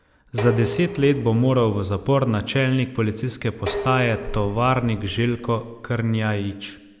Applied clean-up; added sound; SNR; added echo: none; Dishes, pots, and pans; 13 dB; none.